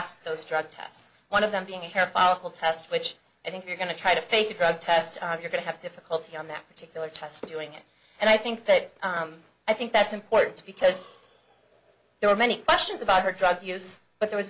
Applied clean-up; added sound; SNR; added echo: none; none; none; none.